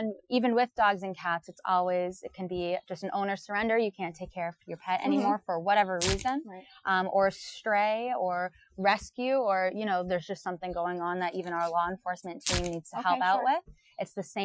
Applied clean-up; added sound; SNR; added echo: classical method Wiener filter.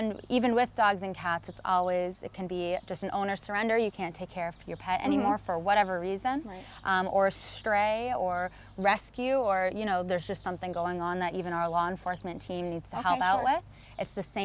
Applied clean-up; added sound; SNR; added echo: none; none; none; none.